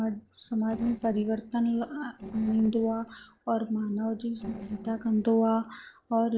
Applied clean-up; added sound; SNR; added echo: neural separator model SepFormer DNS4.